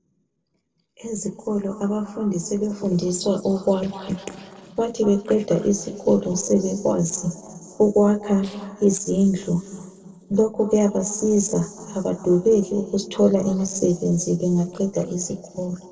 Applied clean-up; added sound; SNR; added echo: neural separator model SepFormer DNS4.